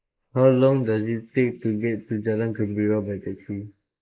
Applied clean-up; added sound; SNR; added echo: neural mask model Resemble Enhance denoiser.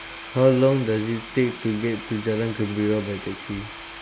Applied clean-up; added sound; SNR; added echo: none; Tools / Domestic sounds, home sounds; 11 dB; none.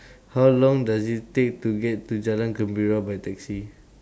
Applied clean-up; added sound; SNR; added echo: none; none; none; none.